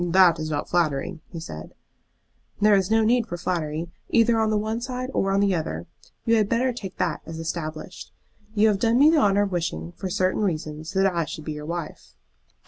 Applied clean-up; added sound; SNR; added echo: none; none; none; none.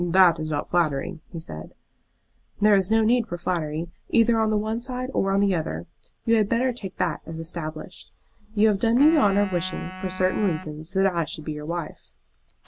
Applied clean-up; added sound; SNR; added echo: none; Wind instrument, woodwind instrument; 15 dB; none.